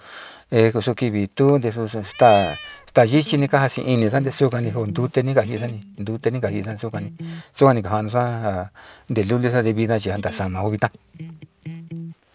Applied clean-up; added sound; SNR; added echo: none; Cat + Electric guitar; 16 dB; none.